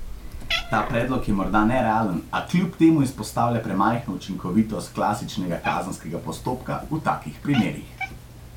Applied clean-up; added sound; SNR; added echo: none; Cat; 11 dB; none.